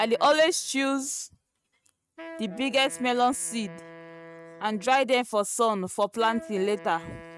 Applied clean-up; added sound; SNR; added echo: neural mask model RNNoise.